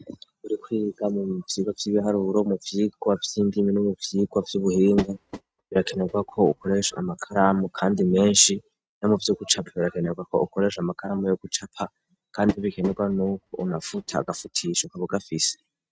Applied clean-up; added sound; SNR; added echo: neural mask model RNNoise.